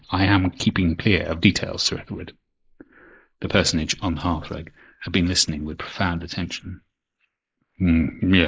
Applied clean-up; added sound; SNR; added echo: neural mask model Resemble Enhance denoiser.